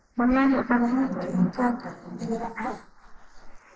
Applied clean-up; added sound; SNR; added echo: neural mask model Resemble Enhance denoiser.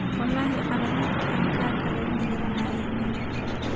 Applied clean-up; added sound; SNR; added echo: none; Truck; -5 dB; none.